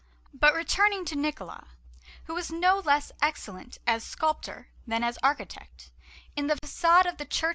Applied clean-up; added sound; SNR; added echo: none; none; none; none.